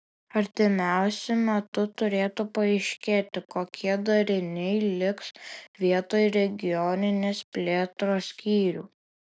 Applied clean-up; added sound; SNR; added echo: none; none; none; none.